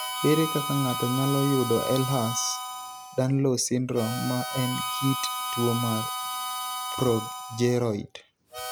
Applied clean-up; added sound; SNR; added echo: none; Harmonica; 6 dB; none.